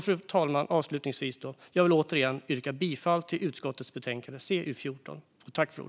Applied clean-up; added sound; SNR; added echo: none; none; none; none.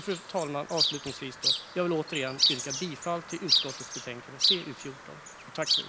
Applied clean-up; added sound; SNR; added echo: none; Chirp, tweet; -4 dB; none.